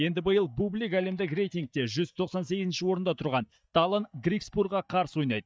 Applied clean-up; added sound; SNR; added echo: neural mask model DeepFilterNet 3.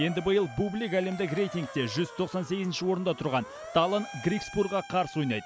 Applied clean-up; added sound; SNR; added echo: none; Motor vehicle (road) / Siren; 15 dB; none.